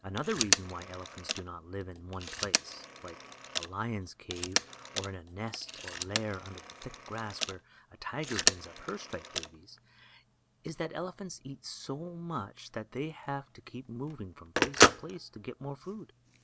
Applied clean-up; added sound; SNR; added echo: none; Telephone; -5 dB; none.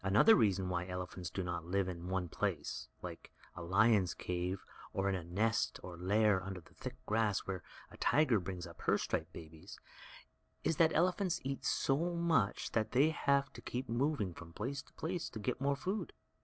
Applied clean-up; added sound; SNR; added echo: none; none; none; none.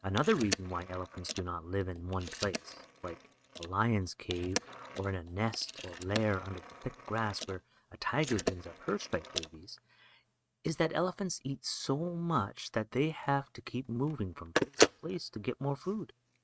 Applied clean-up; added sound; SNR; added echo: neural mask model RNNoise.